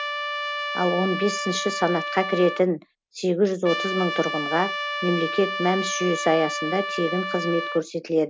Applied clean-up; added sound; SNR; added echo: none; Trumpet; 5 dB; none.